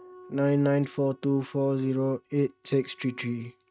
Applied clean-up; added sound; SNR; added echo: neural mask model RNNoise.